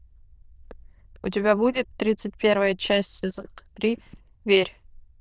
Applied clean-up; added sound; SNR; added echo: neural diffusion model UNIVERSE++.